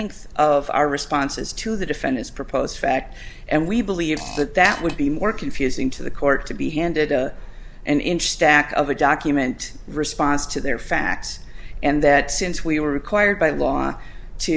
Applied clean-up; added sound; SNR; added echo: none; Fart; 17 dB; none.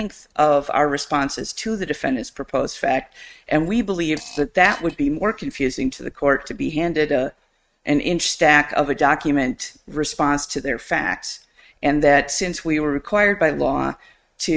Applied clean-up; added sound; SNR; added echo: neural mask model RNNoise.